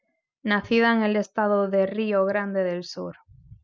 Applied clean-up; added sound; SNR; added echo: none; none; none; none.